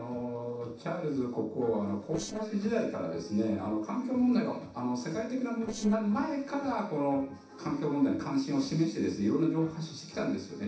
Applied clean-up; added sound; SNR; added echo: neural separator model SepFormer DNS4.